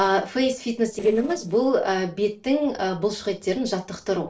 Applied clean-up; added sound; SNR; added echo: neural separator model SepFormer DNS4.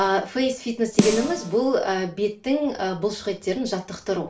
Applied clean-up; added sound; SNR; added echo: none; Snare drum; 4 dB; reverberation time 0.3 s.